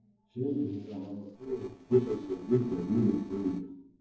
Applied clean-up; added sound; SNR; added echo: neural separator model SepFormer DNS4.